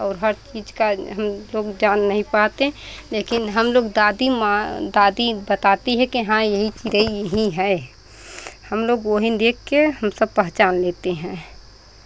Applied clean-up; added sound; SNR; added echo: none; none; none; none.